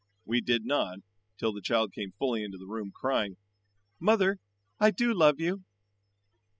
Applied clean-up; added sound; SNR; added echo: classical method spectral subtraction.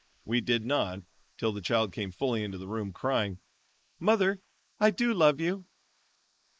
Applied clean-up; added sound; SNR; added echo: neural mask model Resemble Enhance denoiser.